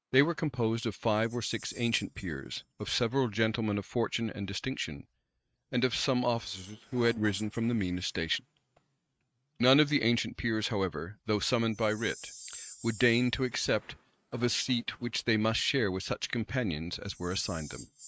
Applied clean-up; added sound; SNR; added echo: neural mask model RNNoise.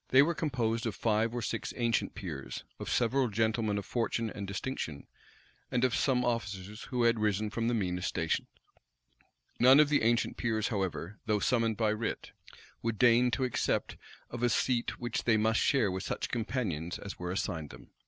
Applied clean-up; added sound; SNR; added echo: none; none; none; none.